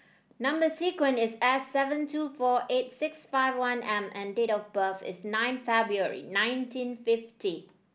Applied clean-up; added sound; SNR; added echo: none; none; none; none.